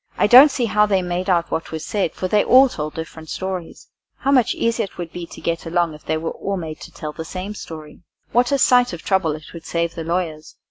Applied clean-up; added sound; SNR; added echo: none; none; none; none.